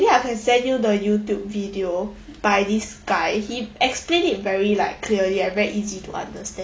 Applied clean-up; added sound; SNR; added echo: none; none; none; none.